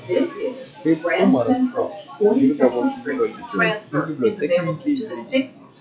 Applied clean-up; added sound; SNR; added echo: classical method log-MMSE.